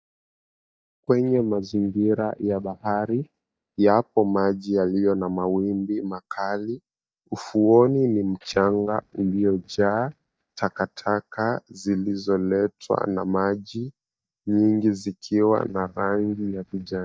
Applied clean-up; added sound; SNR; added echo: neural mask model DeepFilterNet 3.